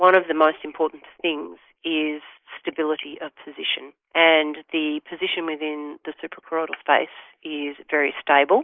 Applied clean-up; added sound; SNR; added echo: neural mask model Resemble Enhance denoiser.